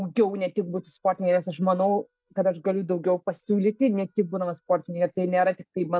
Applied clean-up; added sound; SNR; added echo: neural mask model DeepFilterNet 3.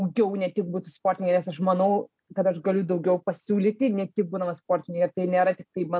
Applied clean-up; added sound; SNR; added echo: none; none; none; none.